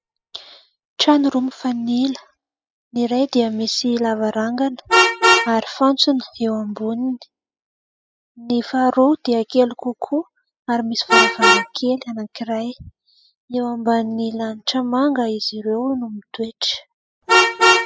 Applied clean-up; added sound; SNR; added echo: classical method spectral subtraction.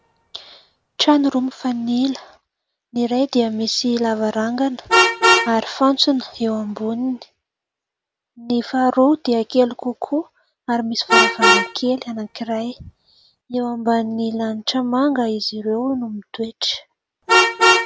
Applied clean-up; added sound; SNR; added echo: none; Vehicle horn, car horn, honking; 2 dB; none.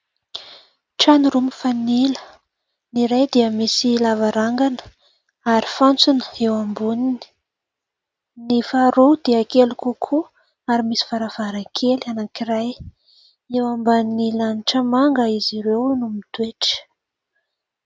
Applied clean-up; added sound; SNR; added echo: none; none; none; none.